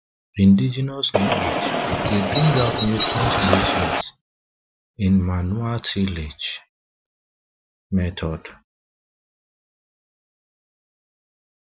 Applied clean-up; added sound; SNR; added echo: none; Bird; -3 dB; none.